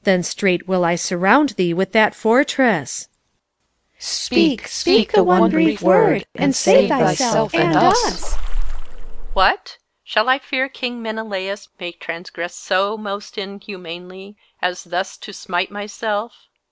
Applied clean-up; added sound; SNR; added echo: none; Splash, splatter; -2 dB; none.